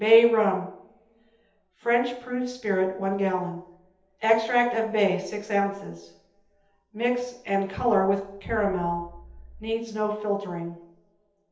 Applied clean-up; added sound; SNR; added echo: none; none; none; reverberation time 0.8 s.